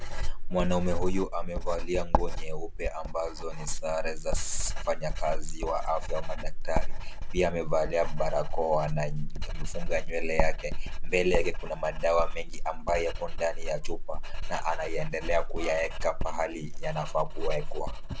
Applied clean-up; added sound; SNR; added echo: none; Writing; -4 dB; none.